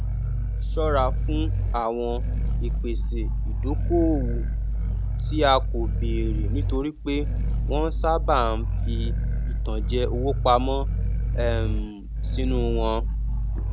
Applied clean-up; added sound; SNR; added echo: none; Growling; -4 dB; none.